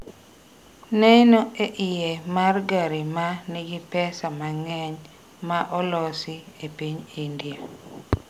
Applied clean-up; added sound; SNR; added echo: none; none; none; none.